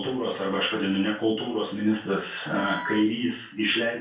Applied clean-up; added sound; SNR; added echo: none; Wind instrument, woodwind instrument; 12 dB; reverberation time 0.3 s.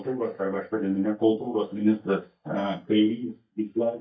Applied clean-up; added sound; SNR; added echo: neural mask model DeepFilterNet 3.